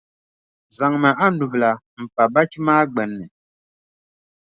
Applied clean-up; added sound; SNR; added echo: none; none; none; none.